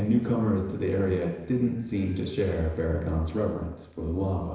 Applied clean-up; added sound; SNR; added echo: neural separator model SepFormer DNS4.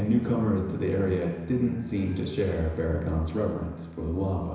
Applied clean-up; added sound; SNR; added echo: none; Bowed string instrument; 13 dB; reverberation time 1.0 s.